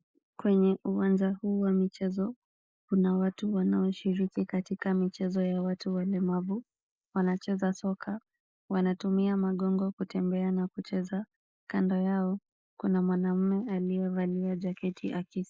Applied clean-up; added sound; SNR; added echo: neural mask model Resemble Enhance denoiser.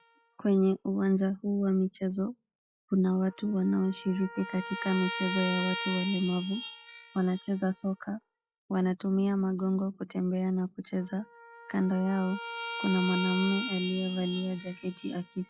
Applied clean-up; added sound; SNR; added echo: classical method log-MMSE.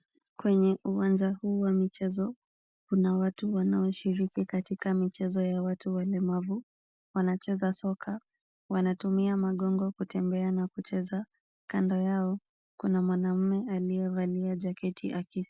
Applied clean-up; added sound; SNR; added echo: none; none; none; none.